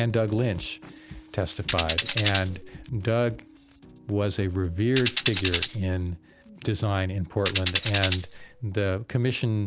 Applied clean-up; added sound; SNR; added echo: none; Tambourine; 3 dB; none.